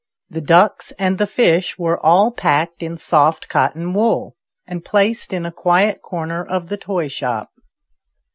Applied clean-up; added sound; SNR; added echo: none; none; none; none.